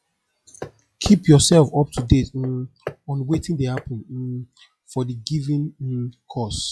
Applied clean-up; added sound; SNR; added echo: classical method log-MMSE.